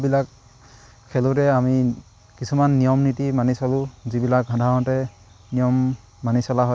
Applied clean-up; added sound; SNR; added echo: none; none; none; none.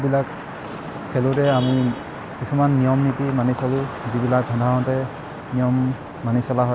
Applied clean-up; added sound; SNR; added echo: none; Traffic noise, roadway noise / Vehicle horn, car horn, honking; 11 dB; none.